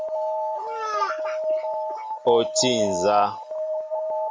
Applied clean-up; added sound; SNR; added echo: none; Alarm; 1 dB; none.